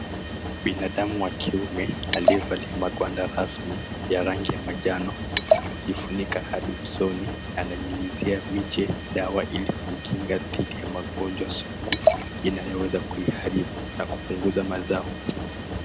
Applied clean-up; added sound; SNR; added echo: none; Mechanisms + Liquid; 1 dB; none.